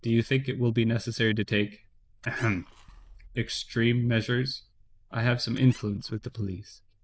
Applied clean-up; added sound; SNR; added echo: neural diffusion model UNIVERSE++.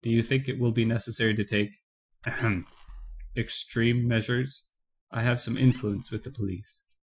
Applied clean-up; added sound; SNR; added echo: classical method Wiener filter.